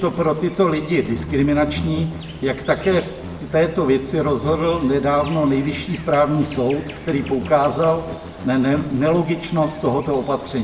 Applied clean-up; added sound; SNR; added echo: none; Insect; 13 dB; reverberation time 0.7 s.